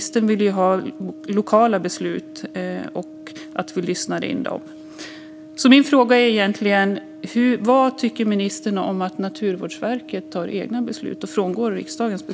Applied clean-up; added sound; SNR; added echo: none; Brass instrument; 18 dB; none.